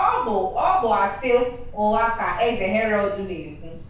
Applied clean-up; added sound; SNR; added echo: none; Cricket; 14 dB; reverberation time 0.6 s.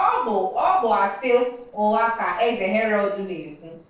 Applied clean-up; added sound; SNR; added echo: neural separator model SepFormer DNS4.